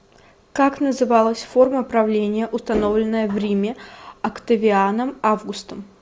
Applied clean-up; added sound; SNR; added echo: none; none; none; none.